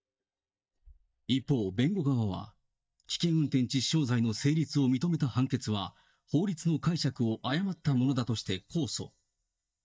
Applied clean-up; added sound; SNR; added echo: neural mask model DeepFilterNet 3.